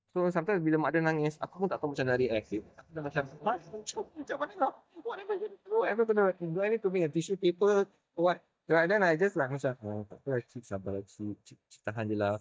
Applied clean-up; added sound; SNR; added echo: neural mask model DeepFilterNet 3.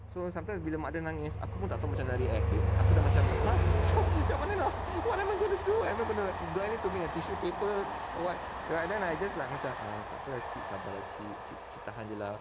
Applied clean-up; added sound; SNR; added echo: none; Train; -3 dB; none.